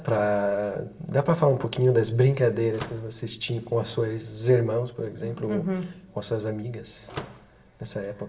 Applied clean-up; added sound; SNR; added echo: none; Slam / Microwave oven; 16 dB; reverberation time 0.7 s.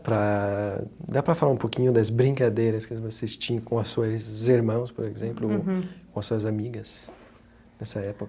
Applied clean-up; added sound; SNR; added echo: none; none; none; none.